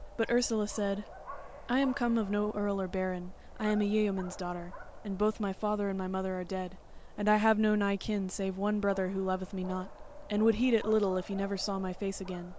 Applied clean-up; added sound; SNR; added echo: none; Dog; 14 dB; none.